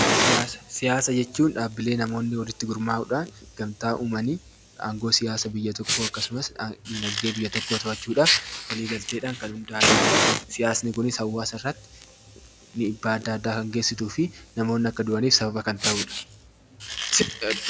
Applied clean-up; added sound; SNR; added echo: none; Fire; 2 dB; none.